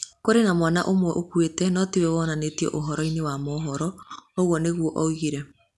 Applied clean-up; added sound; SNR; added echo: none; none; none; none.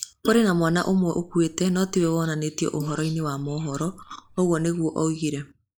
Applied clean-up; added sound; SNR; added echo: neural mask model Resemble Enhance denoiser.